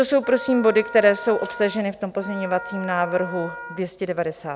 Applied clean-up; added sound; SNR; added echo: none; Wind instrument, woodwind instrument; 14 dB; none.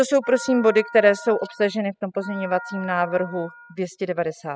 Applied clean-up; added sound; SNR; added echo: classical method spectral subtraction.